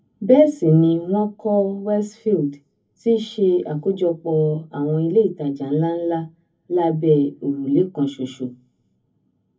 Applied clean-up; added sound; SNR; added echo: none; none; none; reverberation time 0.3 s.